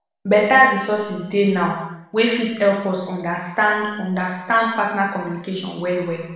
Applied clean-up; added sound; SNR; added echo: none; none; none; reverberation time 0.9 s.